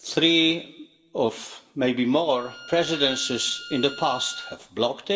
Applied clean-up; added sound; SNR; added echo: none; Bowed string instrument; 16 dB; reverberation time 0.7 s.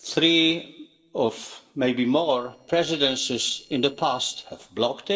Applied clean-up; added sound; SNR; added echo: neural separator model SepFormer DNS4.